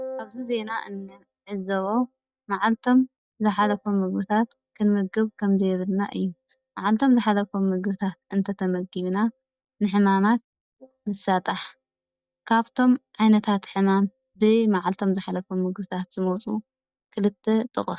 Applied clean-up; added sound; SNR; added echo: neural mask model DeepFilterNet 3.